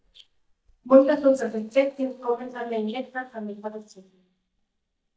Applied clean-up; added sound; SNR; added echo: neural mask model DeepFilterNet 3.